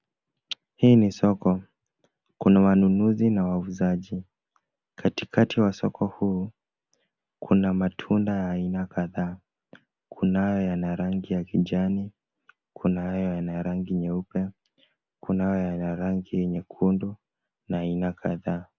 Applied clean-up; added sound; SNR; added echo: none; none; none; none.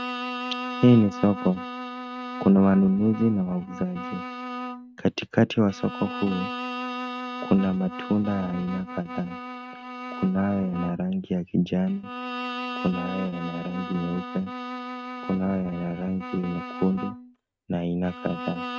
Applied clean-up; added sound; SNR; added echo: neural mask model RNNoise.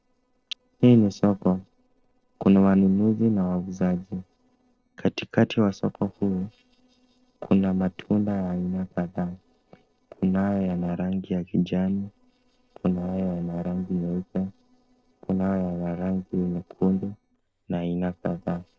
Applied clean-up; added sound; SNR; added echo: neural separator model SepFormer DNS4.